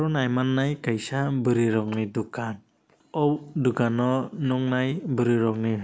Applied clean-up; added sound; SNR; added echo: none; none; none; none.